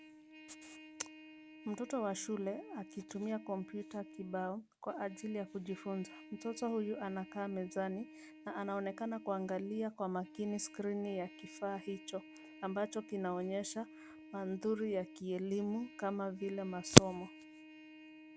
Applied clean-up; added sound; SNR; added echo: none; Trumpet; 17 dB; none.